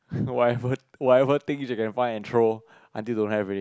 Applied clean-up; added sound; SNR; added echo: none; none; none; none.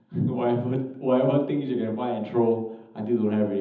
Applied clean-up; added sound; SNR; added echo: none; none; none; reverberation time 0.8 s.